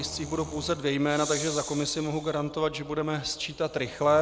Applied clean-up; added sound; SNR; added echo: none; Breathing; 14 dB; none.